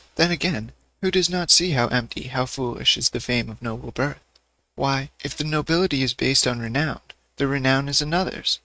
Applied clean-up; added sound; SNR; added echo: neural mask model RNNoise.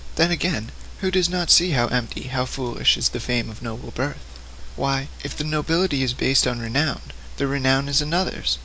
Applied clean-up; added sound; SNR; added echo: none; Crackle; 15 dB; none.